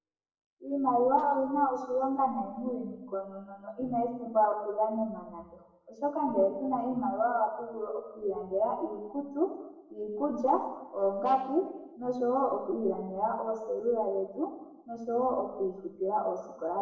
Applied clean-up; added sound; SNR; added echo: none; none; none; reverberation time 0.9 s.